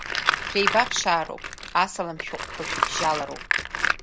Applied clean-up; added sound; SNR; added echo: none; Tools; 1 dB; none.